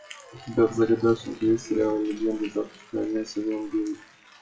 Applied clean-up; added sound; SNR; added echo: classical method WPE with log-MMSE.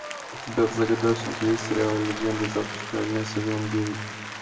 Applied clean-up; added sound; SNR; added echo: none; Applause; 9 dB; reverberation time 1.2 s.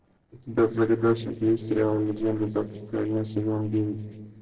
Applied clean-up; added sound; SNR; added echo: neural separator model SepFormer DNS4.